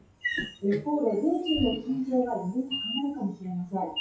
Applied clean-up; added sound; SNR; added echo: classical method WPE with log-MMSE.